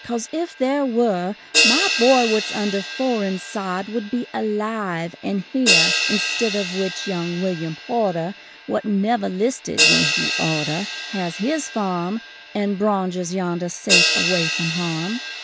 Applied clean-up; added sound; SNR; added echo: none; Crash cymbal; 1 dB; none.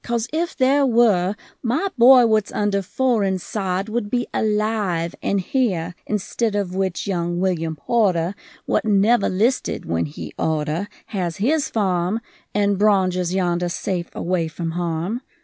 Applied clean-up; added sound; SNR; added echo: none; none; none; none.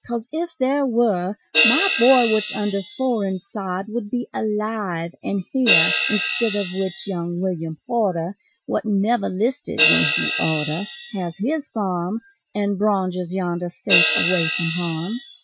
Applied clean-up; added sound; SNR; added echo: classical method Wiener filter.